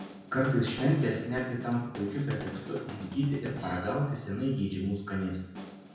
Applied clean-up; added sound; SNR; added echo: none; Drum / Drum kit; 14 dB; reverberation time 0.9 s.